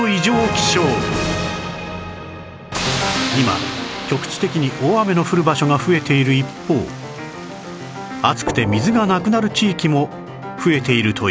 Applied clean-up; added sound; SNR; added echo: none; none; none; none.